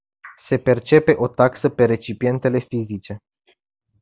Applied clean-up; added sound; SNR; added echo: none; none; none; none.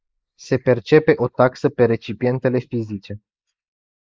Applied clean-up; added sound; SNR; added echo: neural mask model Resemble Enhance denoiser.